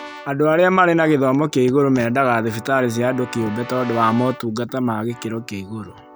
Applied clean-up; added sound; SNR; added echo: none; Keyboard (musical) / Brass instrument; 19 dB; none.